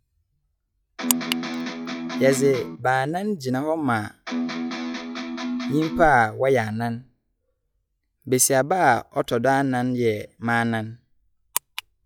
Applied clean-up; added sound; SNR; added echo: classical method log-MMSE.